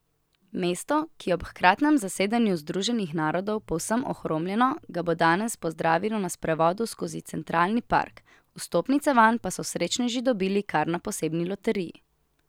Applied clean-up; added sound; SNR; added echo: none; none; none; none.